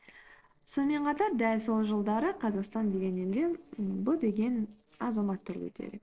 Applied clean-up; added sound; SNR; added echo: neural separator model SepFormer DNS4.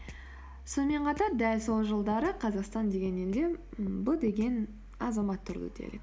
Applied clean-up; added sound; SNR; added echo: none; none; none; none.